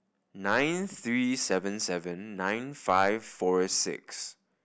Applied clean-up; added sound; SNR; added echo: none; none; none; none.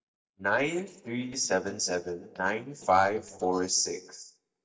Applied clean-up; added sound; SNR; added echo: neural mask model DeepFilterNet 3.